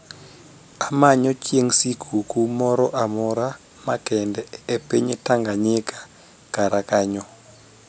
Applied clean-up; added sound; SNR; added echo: none; none; none; none.